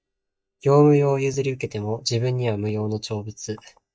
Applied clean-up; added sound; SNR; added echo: neural mask model DeepFilterNet 3.